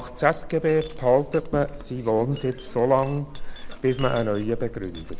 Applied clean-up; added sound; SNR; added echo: none; Chink, clink; 10 dB; none.